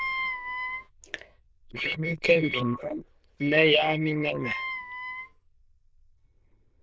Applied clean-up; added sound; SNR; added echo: neural diffusion model UNIVERSE++.